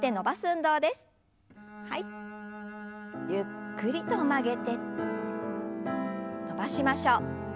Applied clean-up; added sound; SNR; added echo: none; Bowed string instrument; 12 dB; none.